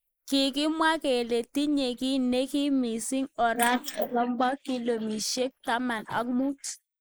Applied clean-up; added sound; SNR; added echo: neural mask model Resemble Enhance denoiser.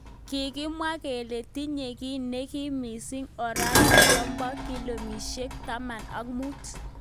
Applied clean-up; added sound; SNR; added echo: none; Dishes, pots, and pans; -5 dB; none.